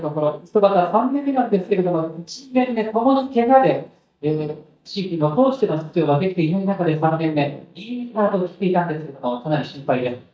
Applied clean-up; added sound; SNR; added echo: neural mask model DeepFilterNet 3.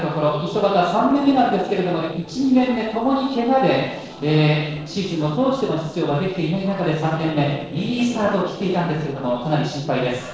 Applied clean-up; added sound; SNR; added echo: neural separator model SepFormer DNS4.